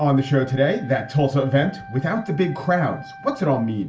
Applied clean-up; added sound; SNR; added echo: none; Wind instrument, woodwind instrument; 20 dB; reverberation time 0.3 s.